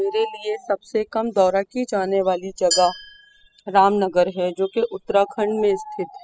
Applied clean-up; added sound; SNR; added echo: classical method spectral subtraction.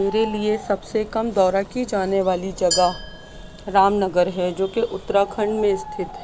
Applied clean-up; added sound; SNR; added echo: none; Glass + Bird; 13 dB; none.